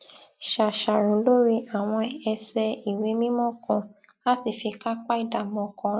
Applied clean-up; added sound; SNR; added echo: none; none; none; none.